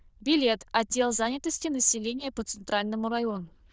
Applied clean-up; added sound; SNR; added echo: neural diffusion model UNIVERSE++.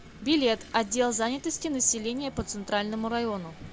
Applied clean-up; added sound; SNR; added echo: none; Engine / Vehicle; 18 dB; none.